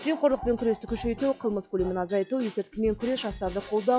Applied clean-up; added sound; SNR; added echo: classical method log-MMSE.